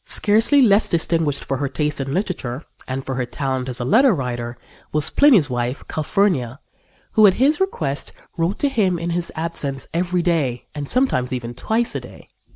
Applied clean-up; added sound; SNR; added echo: none; none; none; none.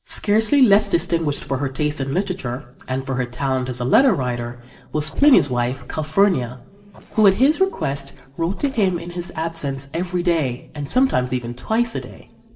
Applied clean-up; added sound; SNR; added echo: neural separator model SepFormer DNS4.